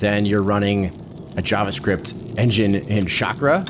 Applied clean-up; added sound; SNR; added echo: none; Fire; 13 dB; none.